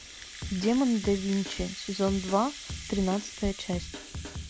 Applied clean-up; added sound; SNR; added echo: none; Rattle (instrument) + Drum kit; 10 dB; none.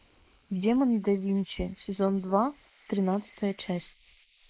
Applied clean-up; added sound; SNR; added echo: neural mask model Resemble Enhance denoiser.